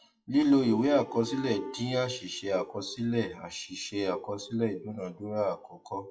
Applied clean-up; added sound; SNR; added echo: classical method WPE with log-MMSE.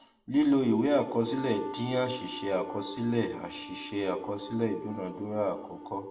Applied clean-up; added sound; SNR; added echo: none; Wind instrument, woodwind instrument; 14 dB; reverberation time 0.6 s.